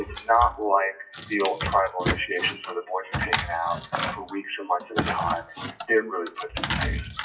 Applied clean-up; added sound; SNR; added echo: classical method WPE with log-MMSE.